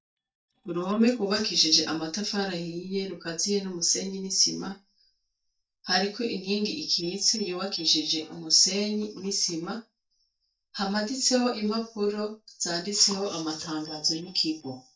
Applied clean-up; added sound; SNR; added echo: neural mask model DeepFilterNet 3.